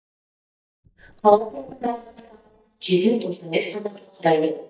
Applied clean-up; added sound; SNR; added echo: neural mask model DeepFilterNet 3.